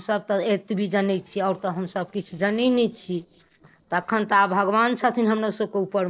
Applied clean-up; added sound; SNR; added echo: neural separator model SepFormer DNS4.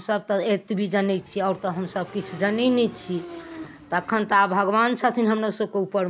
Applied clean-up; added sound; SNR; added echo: none; Motorcycle / Engine; 18 dB; none.